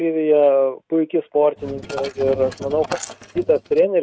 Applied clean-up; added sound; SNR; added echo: neural mask model RNNoise.